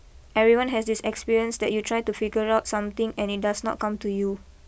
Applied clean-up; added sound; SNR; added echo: none; none; none; none.